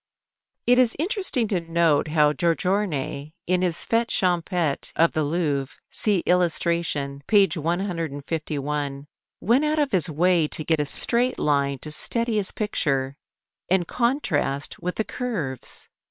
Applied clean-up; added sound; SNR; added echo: neural separator model SepFormer WHAM!.